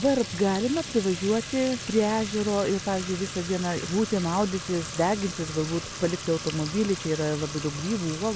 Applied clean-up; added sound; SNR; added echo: none; Fill (with liquid) / Trickle, dribble / Sink (filling or washing); 10 dB; none.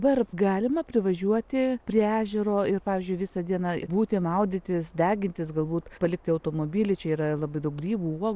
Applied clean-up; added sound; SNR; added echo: none; none; none; none.